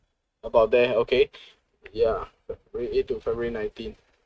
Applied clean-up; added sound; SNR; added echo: neural mask model RNNoise.